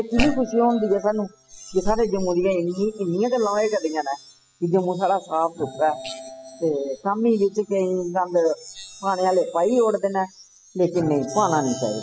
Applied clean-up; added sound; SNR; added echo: classical method spectral subtraction.